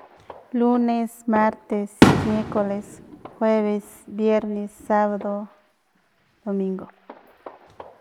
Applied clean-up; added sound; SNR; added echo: none; Fireworks; 3 dB; none.